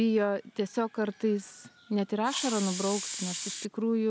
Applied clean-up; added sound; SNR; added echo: none; Hiss; 6 dB; none.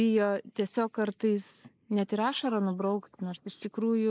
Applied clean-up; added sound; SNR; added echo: neural mask model Resemble Enhance denoiser.